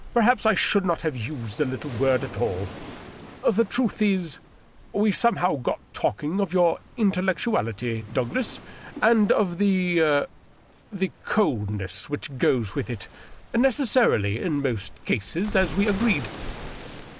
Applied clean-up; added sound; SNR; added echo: none; Waves, surf; 16 dB; none.